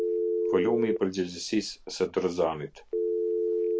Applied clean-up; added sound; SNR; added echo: none; Telephone; -1 dB; none.